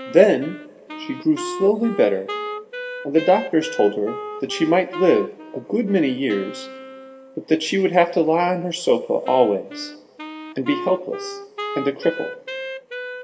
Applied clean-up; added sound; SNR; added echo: none; Wind instrument, woodwind instrument; 12 dB; reverberation time 0.8 s.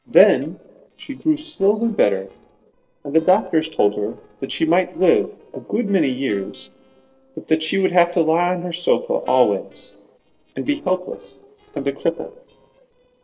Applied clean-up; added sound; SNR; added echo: neural separator model SepFormer DNS4.